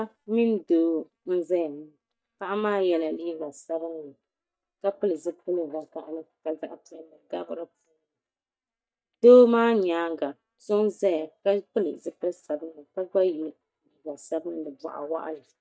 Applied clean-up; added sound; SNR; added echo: neural mask model DeepFilterNet 3.